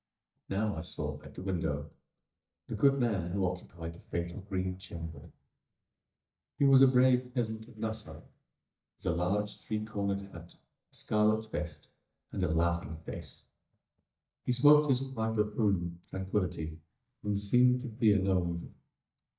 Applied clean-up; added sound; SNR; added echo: neural mask model DeepFilterNet 3.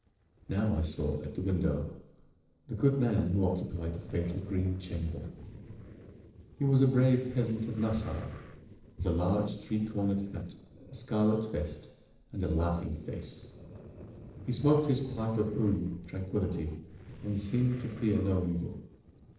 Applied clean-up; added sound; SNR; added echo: neural separator model SepFormer DNS4.